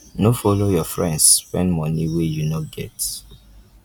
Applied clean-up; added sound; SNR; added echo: none; none; none; none.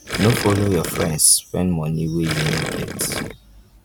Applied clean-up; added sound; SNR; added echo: none; Gurgling; 5 dB; none.